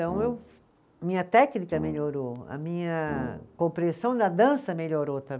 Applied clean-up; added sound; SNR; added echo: none; Brass instrument; 14 dB; none.